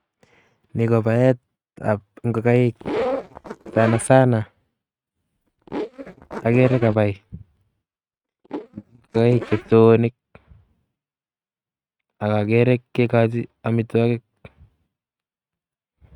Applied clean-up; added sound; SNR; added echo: neural mask model RNNoise.